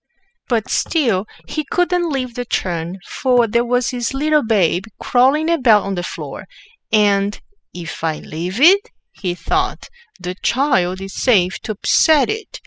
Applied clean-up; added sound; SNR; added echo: classical method spectral subtraction.